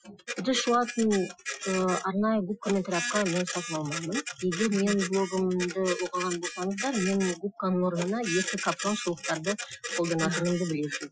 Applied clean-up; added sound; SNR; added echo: classical method Wiener filter.